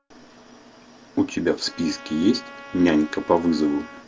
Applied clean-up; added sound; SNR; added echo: none; Trumpet; 20 dB; none.